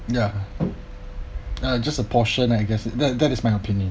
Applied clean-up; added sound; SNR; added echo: none; none; none; none.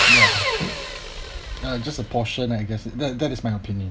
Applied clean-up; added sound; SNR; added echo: none; Sawing; -3 dB; none.